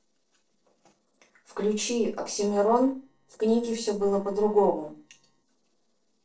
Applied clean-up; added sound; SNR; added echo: neural separator model SepFormer DNS4.